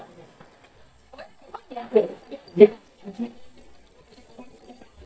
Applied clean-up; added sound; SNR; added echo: neural mask model DeepFilterNet 3.